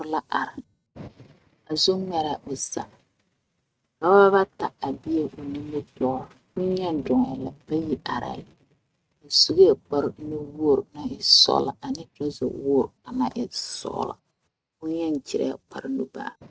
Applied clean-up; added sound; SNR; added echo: neural mask model RNNoise.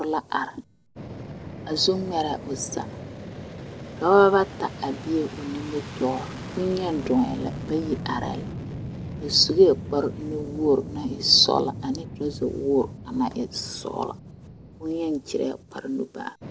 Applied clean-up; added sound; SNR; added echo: none; Fixed-wing aircraft, airplane; 11 dB; none.